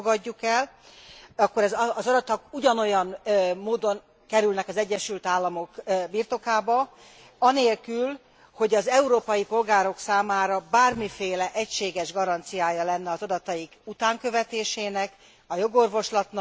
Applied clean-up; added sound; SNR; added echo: none; none; none; none.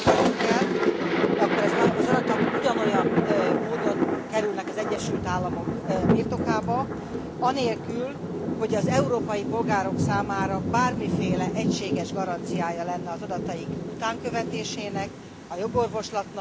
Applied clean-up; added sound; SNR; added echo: none; Thunder; -3 dB; none.